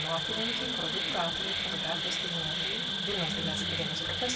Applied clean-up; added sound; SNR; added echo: none; Insect; -3 dB; reverberation time 1.9 s.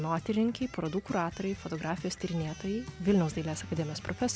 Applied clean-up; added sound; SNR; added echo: none; none; none; none.